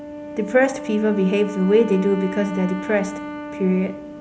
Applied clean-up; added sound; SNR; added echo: none; Wind instrument, woodwind instrument; 11 dB; none.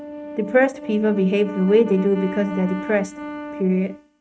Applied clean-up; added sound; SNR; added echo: neural mask model RNNoise.